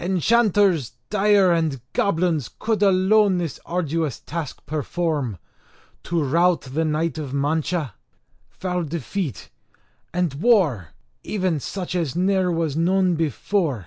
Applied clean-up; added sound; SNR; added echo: none; none; none; none.